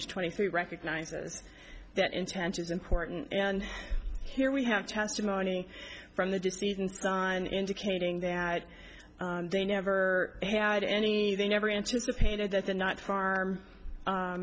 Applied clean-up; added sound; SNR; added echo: none; none; none; none.